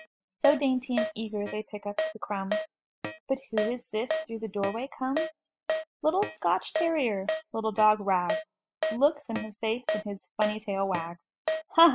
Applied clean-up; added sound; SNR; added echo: classical method spectral subtraction.